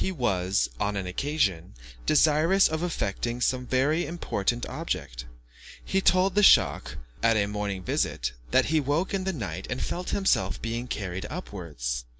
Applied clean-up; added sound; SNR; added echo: none; none; none; none.